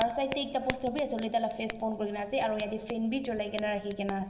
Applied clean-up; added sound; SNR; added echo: none; Fire; 8 dB; reverberation time 0.3 s.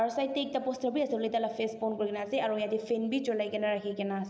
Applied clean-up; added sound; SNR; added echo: none; none; none; none.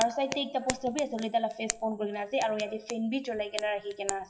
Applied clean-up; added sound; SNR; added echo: classical method WPE with log-MMSE.